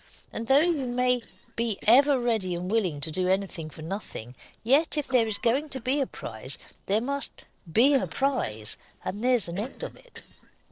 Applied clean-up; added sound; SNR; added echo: neural separator model SepFormer DNS4.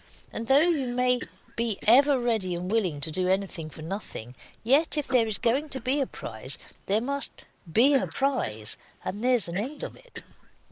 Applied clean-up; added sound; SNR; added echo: neural mask model Resemble Enhance denoiser.